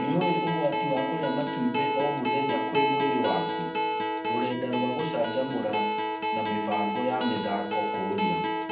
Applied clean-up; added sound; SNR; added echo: none; Acoustic guitar; -1 dB; reverberation time 0.6 s.